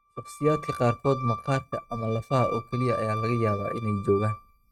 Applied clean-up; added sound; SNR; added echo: neural mask model RNNoise.